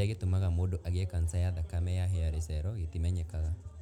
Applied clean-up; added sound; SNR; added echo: none; none; none; none.